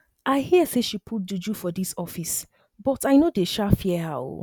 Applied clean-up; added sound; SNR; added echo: none; none; none; none.